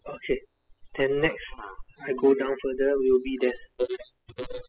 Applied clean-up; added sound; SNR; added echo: classical method spectral subtraction.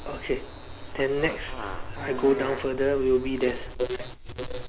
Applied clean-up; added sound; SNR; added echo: none; Fart + Walk, footsteps; 8 dB; none.